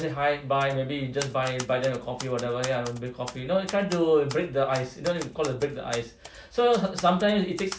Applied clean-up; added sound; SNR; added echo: none; Typewriter; 16 dB; none.